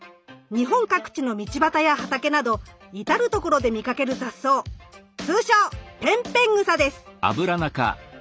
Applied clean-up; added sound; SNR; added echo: none; none; none; none.